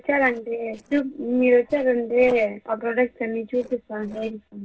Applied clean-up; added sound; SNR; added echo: neural separator model SepFormer DNS4.